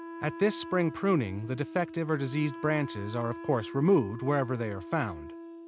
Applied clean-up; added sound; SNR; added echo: none; Wind instrument, woodwind instrument; 12 dB; none.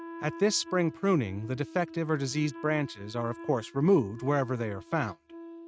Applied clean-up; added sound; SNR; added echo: neural mask model RNNoise.